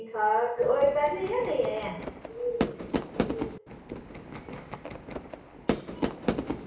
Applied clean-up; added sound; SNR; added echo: none; Fireworks; 3 dB; reverberation time 0.6 s.